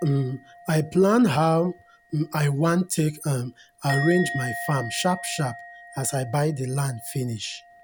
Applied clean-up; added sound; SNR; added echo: none; Musical instrument; 14 dB; none.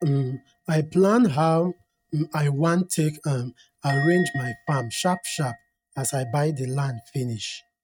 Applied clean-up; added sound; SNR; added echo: neural mask model RNNoise.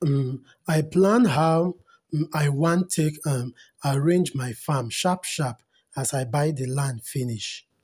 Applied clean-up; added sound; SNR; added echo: none; none; none; none.